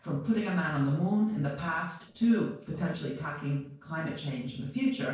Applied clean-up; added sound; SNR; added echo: neural separator model SepFormer DNS4.